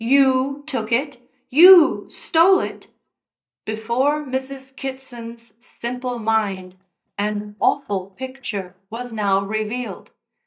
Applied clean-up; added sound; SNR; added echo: neural mask model DeepFilterNet 3.